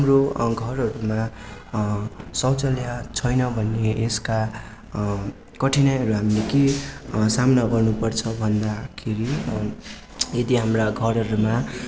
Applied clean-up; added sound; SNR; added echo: none; none; none; none.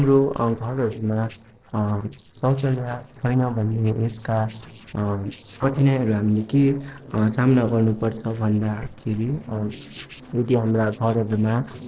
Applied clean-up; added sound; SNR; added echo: neural separator model SepFormer DNS4.